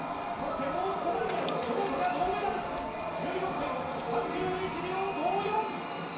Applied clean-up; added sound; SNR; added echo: none; Bicycle; 18 dB; reverberation time 0.6 s.